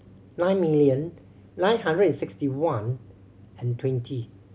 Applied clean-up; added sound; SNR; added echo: none; none; none; none.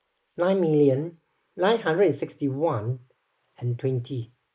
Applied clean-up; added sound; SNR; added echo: neural mask model Resemble Enhance denoiser.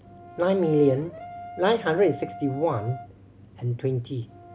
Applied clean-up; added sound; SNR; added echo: none; Brass instrument; 16 dB; none.